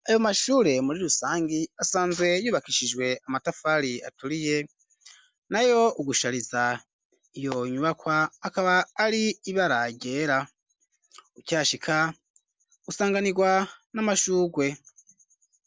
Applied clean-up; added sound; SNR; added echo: none; none; none; none.